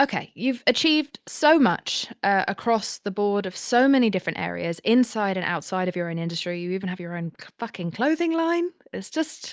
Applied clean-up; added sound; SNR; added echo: none; none; none; none.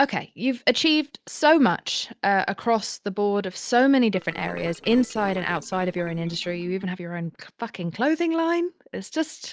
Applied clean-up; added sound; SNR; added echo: neural separator model SepFormer DNS4.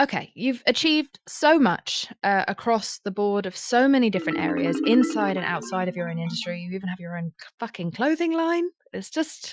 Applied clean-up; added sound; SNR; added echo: classical method Wiener filter.